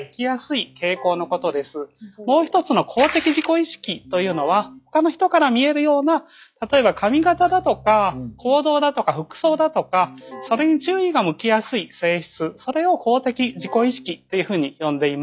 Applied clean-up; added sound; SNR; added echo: classical method log-MMSE.